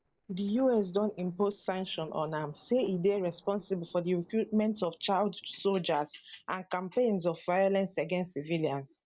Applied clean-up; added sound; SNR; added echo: neural separator model SepFormer DNS4.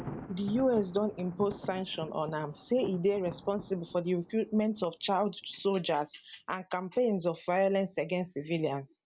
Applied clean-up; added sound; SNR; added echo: none; Thunder; 17 dB; none.